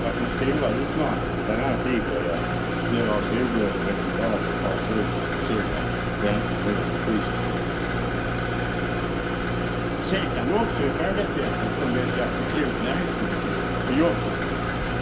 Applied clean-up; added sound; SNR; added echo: none; Idling; -3 dB; reverberation time 0.2 s.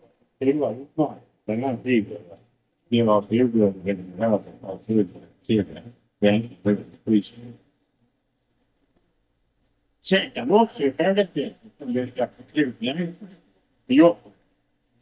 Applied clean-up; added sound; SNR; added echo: neural mask model DeepFilterNet 3.